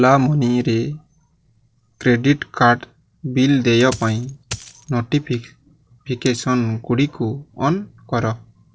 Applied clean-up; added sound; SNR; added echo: neural separator model SepFormer DNS4.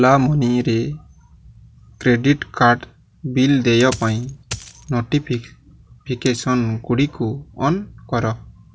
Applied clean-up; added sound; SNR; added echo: none; Coin (dropping); 13 dB; none.